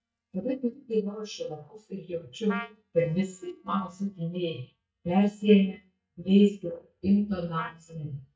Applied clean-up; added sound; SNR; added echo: neural mask model DeepFilterNet 3.